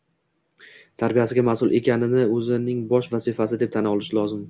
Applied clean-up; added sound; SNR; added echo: none; none; none; none.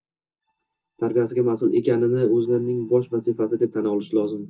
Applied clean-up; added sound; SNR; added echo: neural mask model DeepFilterNet 3.